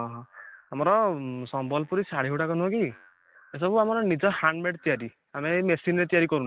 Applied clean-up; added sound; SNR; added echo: neural mask model Resemble Enhance denoiser.